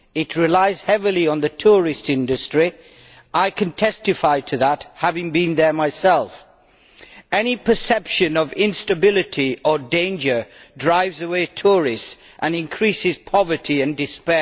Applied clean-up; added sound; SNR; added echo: none; none; none; none.